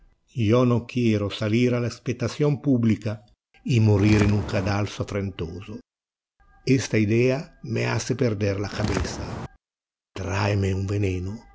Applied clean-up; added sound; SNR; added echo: none; Walk, footsteps; 6 dB; none.